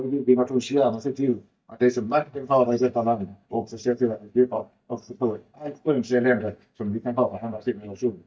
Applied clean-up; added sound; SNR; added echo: neural mask model DeepFilterNet 3.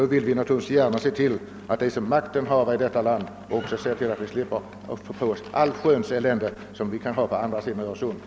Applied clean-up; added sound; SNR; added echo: none; none; none; none.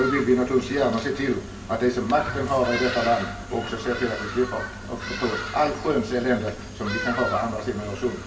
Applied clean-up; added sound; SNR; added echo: none; Bird vocalization, bird call, bird song; 9 dB; reverberation time 0.3 s.